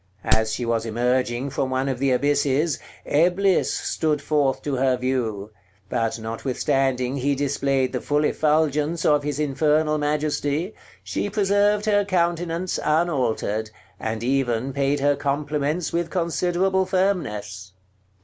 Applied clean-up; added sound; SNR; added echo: none; Wood; -1 dB; none.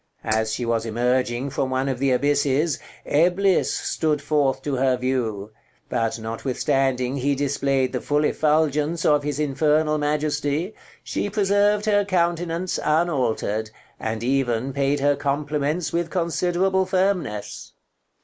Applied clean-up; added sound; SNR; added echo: neural mask model Resemble Enhance denoiser.